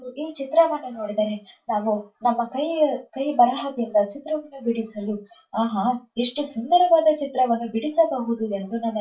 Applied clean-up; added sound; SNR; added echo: none; none; none; reverberation time 0.2 s.